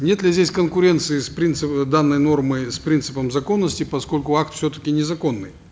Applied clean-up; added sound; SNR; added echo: none; none; none; none.